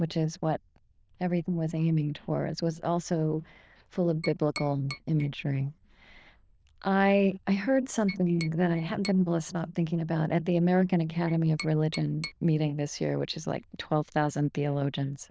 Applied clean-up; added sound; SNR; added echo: neural diffusion model UNIVERSE++.